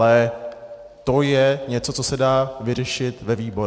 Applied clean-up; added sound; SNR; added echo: none; none; none; none.